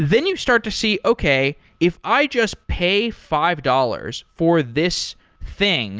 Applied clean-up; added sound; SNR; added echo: none; none; none; none.